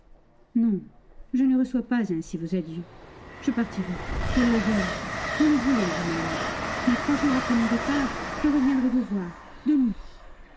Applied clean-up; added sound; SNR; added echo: none; Train; 7 dB; none.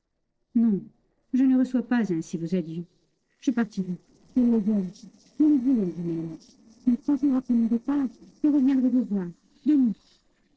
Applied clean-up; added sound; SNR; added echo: neural separator model SepFormer DNS4.